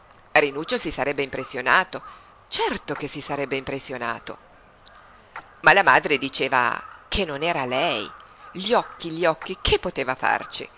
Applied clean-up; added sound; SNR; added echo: none; Splash, splatter + Crow; 20 dB; none.